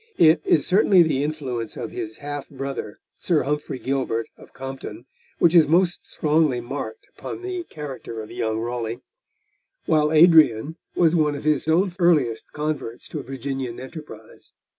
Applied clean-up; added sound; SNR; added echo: none; none; none; none.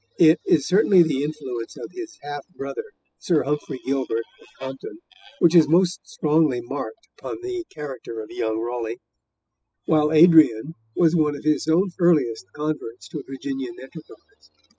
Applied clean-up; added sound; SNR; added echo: classical method spectral subtraction.